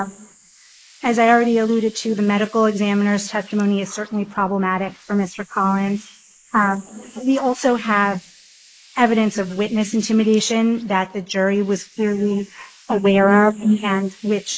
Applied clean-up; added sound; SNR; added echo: neural mask model Resemble Enhance denoiser.